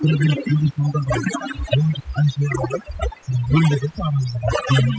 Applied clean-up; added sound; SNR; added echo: classical method spectral subtraction.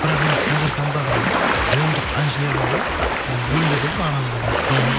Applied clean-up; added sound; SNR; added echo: none; Ocean; -1 dB; none.